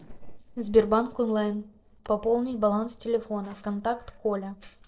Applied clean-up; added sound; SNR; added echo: neural separator model SepFormer DNS4.